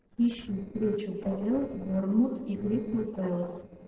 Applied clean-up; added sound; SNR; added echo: neural separator model SepFormer DNS4.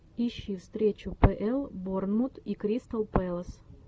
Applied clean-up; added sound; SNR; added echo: none; none; none; none.